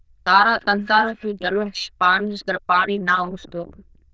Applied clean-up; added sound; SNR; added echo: neural diffusion model UNIVERSE++.